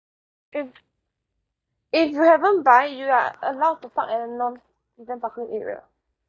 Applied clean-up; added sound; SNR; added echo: neural mask model DeepFilterNet 3.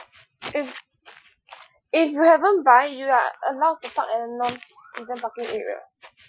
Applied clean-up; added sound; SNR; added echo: classical method Wiener filter.